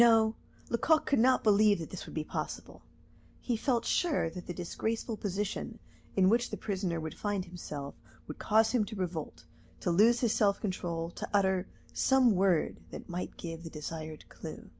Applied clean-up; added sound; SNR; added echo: none; none; none; none.